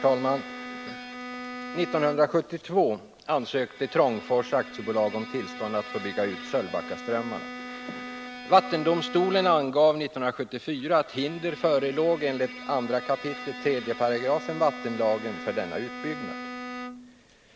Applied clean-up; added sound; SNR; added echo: none; Bowed string instrument; 12 dB; none.